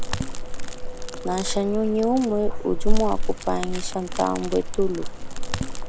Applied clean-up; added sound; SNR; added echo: none; Crackle; -3 dB; none.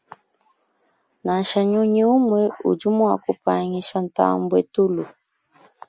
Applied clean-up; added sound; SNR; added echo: none; none; none; none.